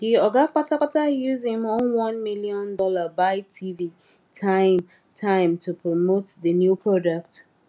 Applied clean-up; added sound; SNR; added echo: none; none; none; none.